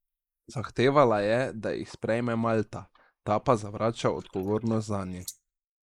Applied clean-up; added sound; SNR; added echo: neural mask model Resemble Enhance denoiser.